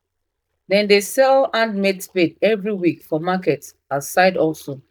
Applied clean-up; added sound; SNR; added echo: neural mask model DeepFilterNet 3.